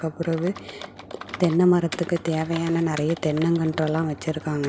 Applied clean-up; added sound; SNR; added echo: none; Computer keyboard; 17 dB; none.